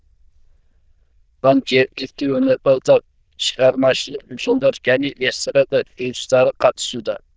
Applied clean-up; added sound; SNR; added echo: neural diffusion model UNIVERSE++.